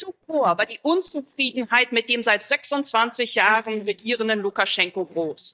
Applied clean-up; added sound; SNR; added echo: neural mask model DeepFilterNet 3.